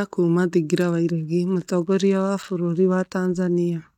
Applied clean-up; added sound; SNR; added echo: neural mask model DeepFilterNet 3.